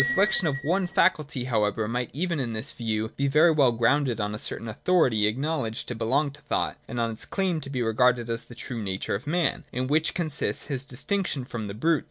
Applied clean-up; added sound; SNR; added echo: none; Bicycle bell; 1 dB; none.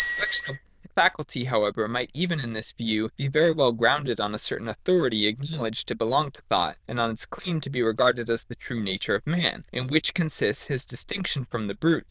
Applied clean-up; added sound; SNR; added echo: neural diffusion model UNIVERSE++.